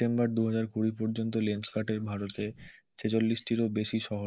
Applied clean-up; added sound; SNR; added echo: neural mask model Resemble Enhance denoiser.